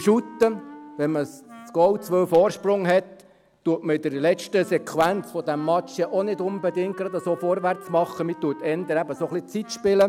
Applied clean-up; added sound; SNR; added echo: none; Wind instrument, woodwind instrument; 20 dB; none.